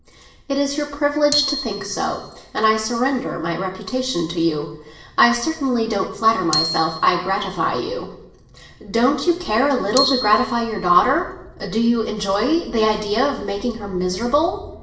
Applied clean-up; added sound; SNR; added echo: none; Glockenspiel; 10 dB; reverberation time 0.7 s.